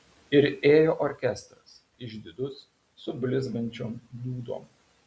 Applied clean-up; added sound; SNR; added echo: none; none; none; none.